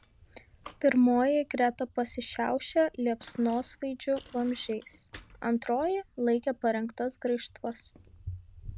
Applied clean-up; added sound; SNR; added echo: none; Bicycle; 20 dB; none.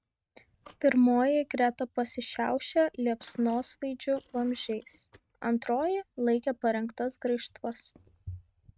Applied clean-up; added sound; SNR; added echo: neural mask model RNNoise.